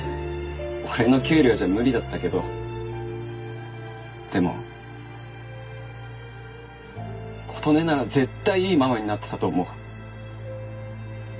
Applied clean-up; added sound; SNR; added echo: none; none; none; none.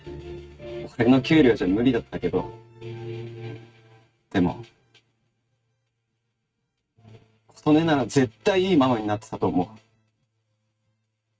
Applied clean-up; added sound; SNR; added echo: neural mask model RNNoise.